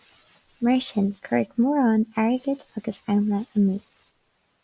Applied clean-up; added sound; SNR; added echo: none; none; none; none.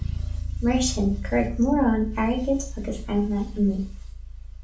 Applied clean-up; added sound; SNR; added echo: none; Bass guitar; 6 dB; reverberation time 0.3 s.